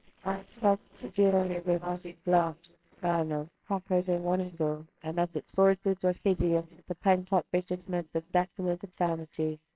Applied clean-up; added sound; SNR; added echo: neural separator model SepFormer WHAMR!.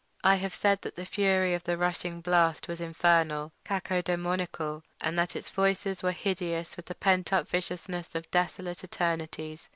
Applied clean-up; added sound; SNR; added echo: none; none; none; none.